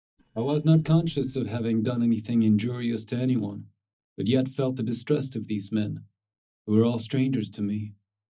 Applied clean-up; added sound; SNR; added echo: neural mask model DeepFilterNet 3.